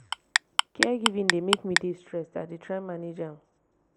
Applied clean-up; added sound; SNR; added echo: none; Clock; -5 dB; none.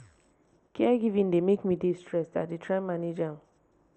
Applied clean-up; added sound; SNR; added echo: none; none; none; none.